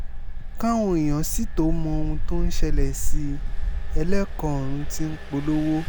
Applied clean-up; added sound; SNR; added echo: none; Engine; -5 dB; none.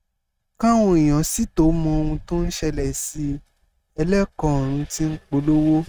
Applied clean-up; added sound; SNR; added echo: neural mask model RNNoise.